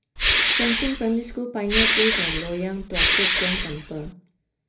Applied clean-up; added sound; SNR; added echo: none; Respiratory sounds; -5 dB; reverberation time 0.3 s.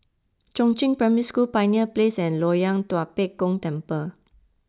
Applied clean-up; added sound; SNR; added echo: none; none; none; none.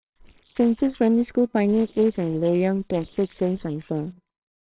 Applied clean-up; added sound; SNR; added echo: neural separator model SepFormer WHAMR!.